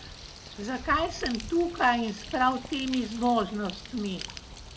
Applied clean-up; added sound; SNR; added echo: none; Bird + Ratchet, pawl / Tools; 13 dB; none.